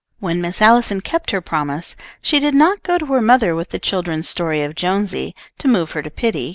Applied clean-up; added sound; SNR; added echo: none; none; none; none.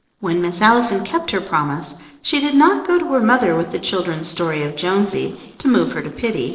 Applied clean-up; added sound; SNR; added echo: neural separator model SepFormer DNS4.